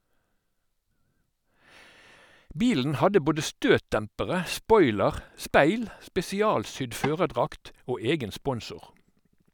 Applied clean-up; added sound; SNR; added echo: none; Tap / Wood; 10 dB; none.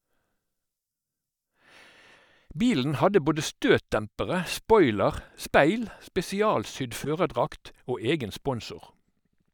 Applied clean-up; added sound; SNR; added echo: neural mask model DeepFilterNet 3.